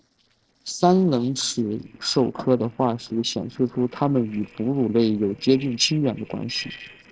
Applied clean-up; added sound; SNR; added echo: neural separator model SepFormer DNS4.